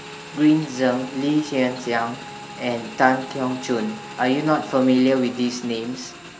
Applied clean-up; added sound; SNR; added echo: none; Motorcycle / Engine; 15 dB; none.